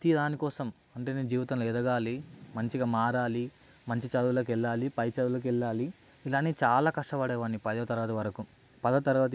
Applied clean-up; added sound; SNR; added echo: none; none; none; none.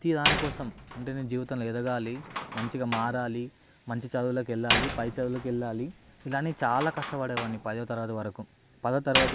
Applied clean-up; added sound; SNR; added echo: none; Slam; 4 dB; none.